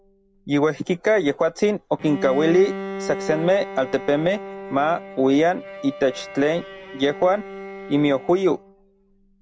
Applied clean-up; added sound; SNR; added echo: none; Bowed string instrument; 13 dB; none.